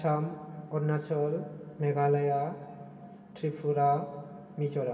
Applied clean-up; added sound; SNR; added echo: none; none; none; reverberation time 2.6 s.